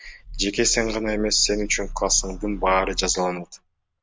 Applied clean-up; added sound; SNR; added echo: none; Growling; 11 dB; none.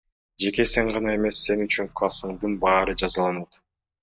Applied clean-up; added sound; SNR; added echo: neural mask model DeepFilterNet 3.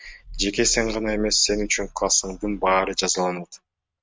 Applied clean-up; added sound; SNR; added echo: neural mask model RNNoise.